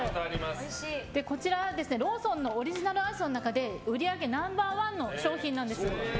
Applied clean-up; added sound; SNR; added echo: none; Squeak; 15 dB; none.